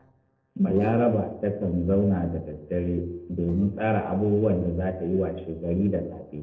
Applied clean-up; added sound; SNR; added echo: neural separator model SepFormer DNS4.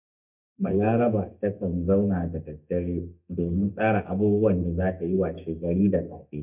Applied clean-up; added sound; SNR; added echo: neural mask model DeepFilterNet 3.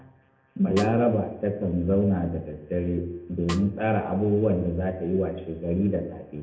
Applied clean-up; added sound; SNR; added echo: none; Snare drum; 17 dB; reverberation time 0.7 s.